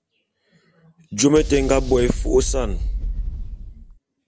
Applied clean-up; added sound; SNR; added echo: none; Boom; 2 dB; none.